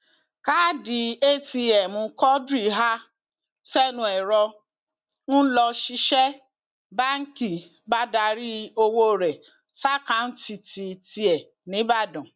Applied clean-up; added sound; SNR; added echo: none; none; none; none.